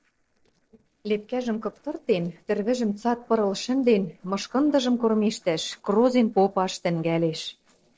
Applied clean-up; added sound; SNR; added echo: neural separator model SepFormer DNS4.